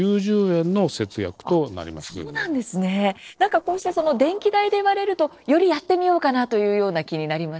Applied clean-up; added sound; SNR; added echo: neural separator model SepFormer DNS4.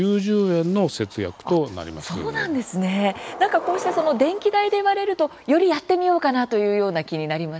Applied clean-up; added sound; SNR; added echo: none; Skateboard; 17 dB; none.